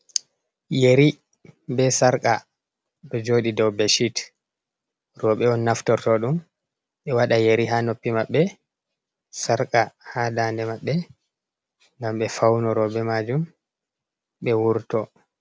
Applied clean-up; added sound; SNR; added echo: none; none; none; none.